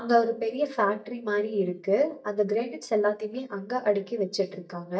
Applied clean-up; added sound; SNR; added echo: neural mask model DeepFilterNet 3.